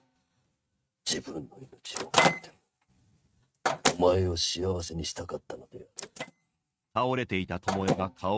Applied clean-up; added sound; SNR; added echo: neural mask model RNNoise.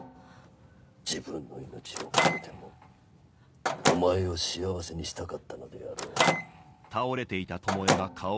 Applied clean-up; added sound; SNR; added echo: none; Microwave oven; -1 dB; none.